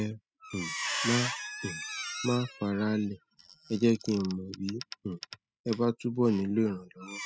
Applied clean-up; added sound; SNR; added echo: classical method spectral subtraction.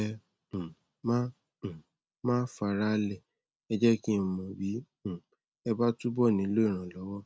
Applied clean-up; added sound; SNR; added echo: none; none; none; none.